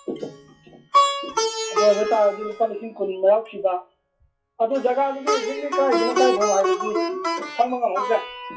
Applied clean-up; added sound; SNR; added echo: classical method WPE with log-MMSE.